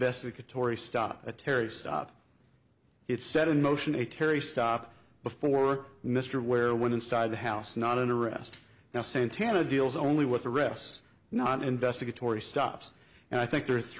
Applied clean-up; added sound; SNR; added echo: none; none; none; none.